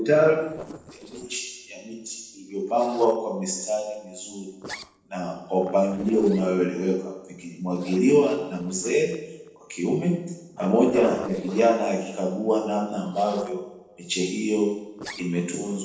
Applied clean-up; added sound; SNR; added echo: neural separator model SepFormer DNS4.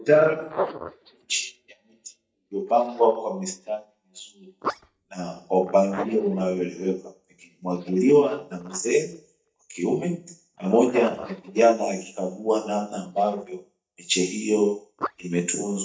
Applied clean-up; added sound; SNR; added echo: neural mask model DeepFilterNet 3.